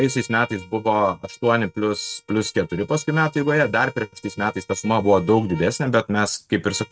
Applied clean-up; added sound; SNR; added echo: neural mask model RNNoise.